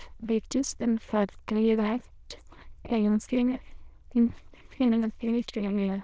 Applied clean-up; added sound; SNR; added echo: neural diffusion model UNIVERSE++.